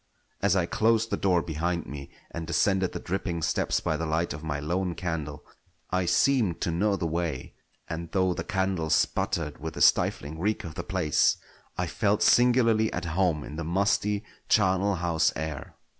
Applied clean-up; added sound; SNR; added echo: none; none; none; none.